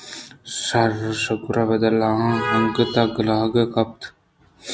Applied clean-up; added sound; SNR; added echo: none; none; none; none.